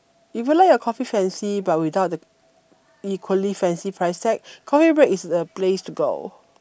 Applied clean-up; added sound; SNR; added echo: none; none; none; none.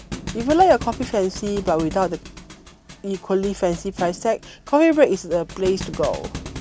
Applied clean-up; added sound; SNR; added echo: none; Thump, thud; 13 dB; none.